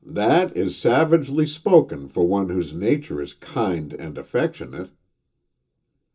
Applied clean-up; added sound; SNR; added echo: none; none; none; reverberation time 0.2 s.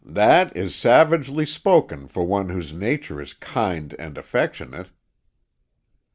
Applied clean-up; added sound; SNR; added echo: none; none; none; none.